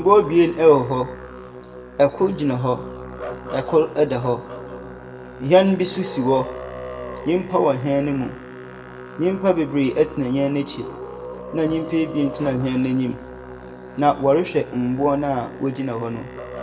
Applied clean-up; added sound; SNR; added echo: none; Musical instrument; 13 dB; reverberation time 0.5 s.